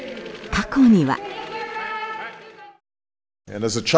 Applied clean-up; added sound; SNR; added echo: none; none; none; none.